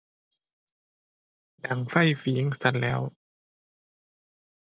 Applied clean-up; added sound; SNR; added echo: none; none; none; none.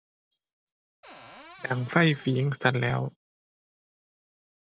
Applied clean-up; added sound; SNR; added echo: none; Cupboard open or close; 19 dB; none.